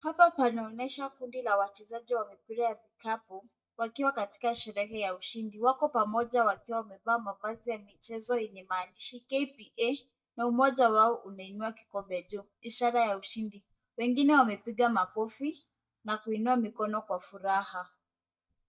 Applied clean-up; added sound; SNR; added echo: neural mask model DeepFilterNet 3.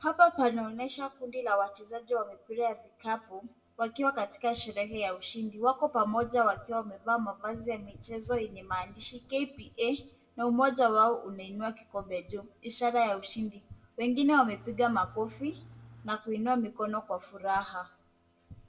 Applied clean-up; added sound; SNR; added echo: none; Engine / Truck; 19 dB; reverberation time 0.3 s.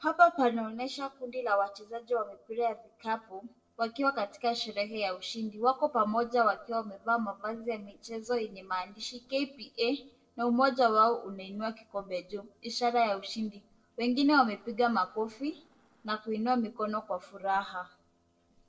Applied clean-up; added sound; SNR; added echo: neural separator model SepFormer DNS4.